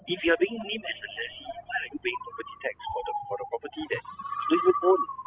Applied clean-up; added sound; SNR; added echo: classical method spectral subtraction.